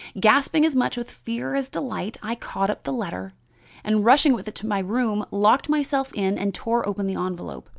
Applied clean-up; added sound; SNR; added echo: none; none; none; none.